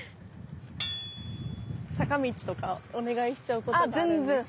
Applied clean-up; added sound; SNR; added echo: none; Hammer / Chink, clink; 12 dB; none.